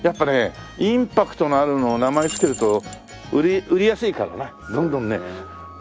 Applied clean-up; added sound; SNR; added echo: none; Rattle / Keys jangling; 16 dB; none.